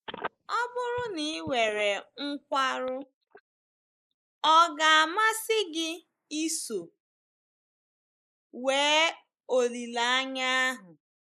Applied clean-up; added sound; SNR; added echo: neural mask model Resemble Enhance denoiser.